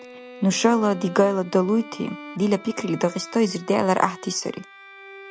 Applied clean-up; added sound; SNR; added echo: none; Bowed string instrument; 18 dB; none.